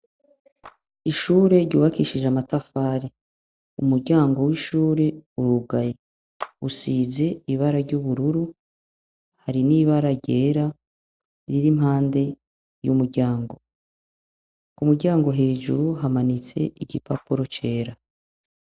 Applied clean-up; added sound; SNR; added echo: neural separator model SepFormer DNS4.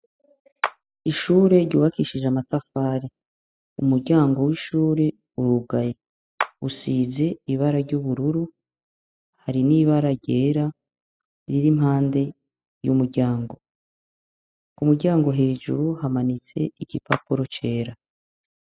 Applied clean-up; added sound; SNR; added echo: classical method spectral subtraction.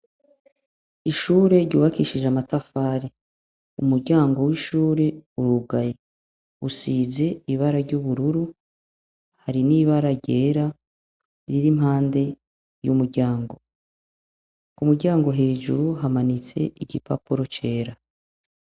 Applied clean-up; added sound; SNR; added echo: none; none; none; none.